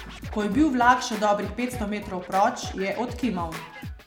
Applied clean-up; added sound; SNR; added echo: none; Scratching (performance technique); 13 dB; none.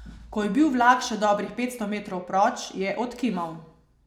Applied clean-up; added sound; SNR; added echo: none; none; none; none.